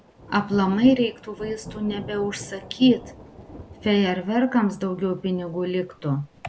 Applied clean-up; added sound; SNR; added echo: none; Thunder / Rain; 18 dB; none.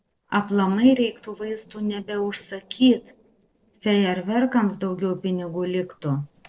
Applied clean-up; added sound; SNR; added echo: neural separator model SepFormer DNS4.